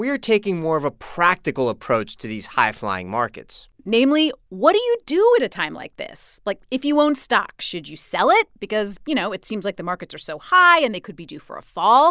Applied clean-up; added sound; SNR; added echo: none; none; none; none.